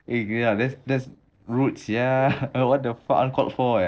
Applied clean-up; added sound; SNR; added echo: neural separator model SepFormer DNS4.